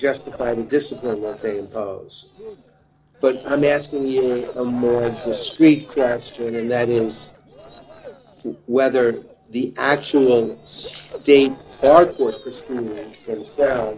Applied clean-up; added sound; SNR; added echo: neural separator model SepFormer DNS4.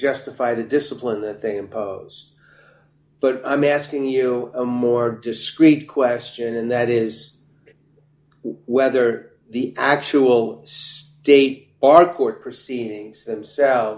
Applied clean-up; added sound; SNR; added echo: none; none; none; none.